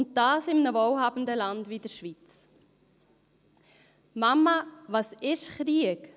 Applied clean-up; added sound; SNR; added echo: none; none; none; none.